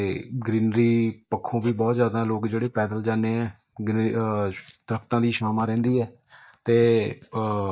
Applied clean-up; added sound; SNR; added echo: neural mask model DeepFilterNet 3.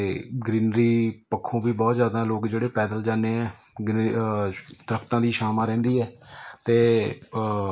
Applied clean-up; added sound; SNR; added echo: neural mask model Resemble Enhance denoiser.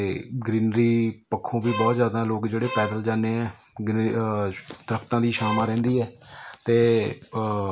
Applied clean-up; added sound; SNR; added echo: none; Bowed string instrument; 10 dB; none.